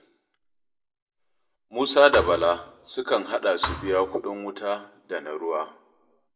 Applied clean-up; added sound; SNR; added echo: none; Thump, thud; 9 dB; reverberation time 0.5 s.